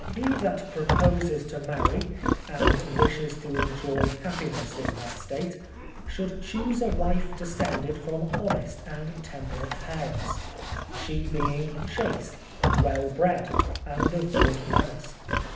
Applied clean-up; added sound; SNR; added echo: none; Livestock, farm animals, working animals; -2 dB; reverberation time 0.8 s.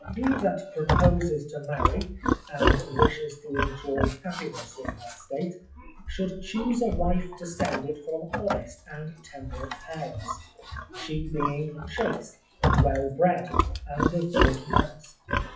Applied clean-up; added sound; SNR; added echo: classical method WPE with log-MMSE.